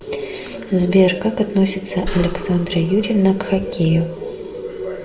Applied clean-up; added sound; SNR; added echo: none; Breathing; 16 dB; reverberation time 0.4 s.